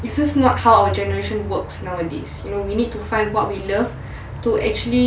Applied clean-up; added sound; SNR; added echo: none; none; none; none.